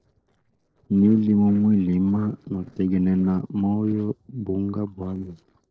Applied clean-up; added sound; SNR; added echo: neural separator model SepFormer DNS4.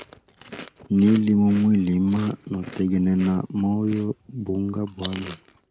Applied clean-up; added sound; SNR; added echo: none; Chewing, mastication; 17 dB; none.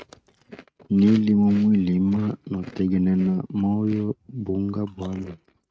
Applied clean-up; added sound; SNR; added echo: neural mask model RNNoise.